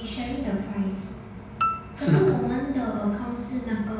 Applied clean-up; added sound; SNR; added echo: none; Piano; 6 dB; reverberation time 0.9 s.